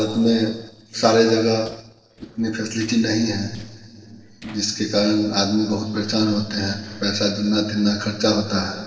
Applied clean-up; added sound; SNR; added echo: neural separator model SepFormer DNS4.